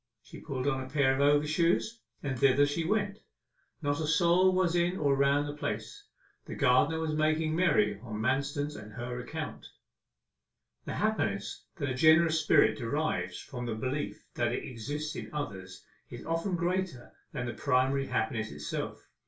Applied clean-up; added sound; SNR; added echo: none; none; none; reverberation time 0.3 s.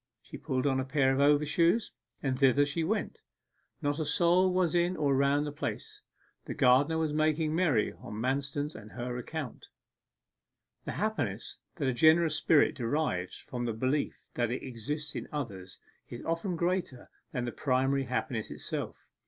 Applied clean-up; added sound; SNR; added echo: none; none; none; none.